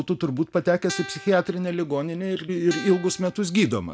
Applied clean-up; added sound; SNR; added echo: none; Guitar; 14 dB; none.